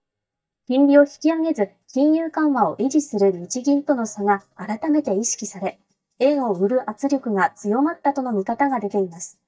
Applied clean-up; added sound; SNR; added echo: neural mask model DeepFilterNet 3.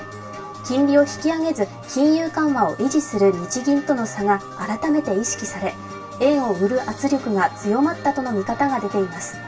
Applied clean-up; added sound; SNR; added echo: none; Alarm / Car; 19 dB; reverberation time 0.2 s.